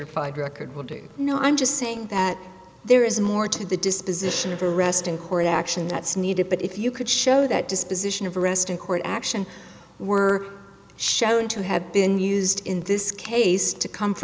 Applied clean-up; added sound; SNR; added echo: none; none; none; none.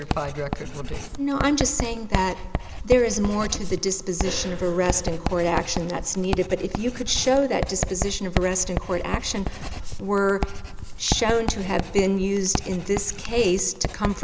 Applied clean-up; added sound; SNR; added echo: none; Writing; 5 dB; none.